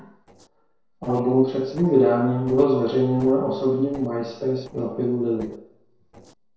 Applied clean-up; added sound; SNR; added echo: neural separator model SepFormer DNS4.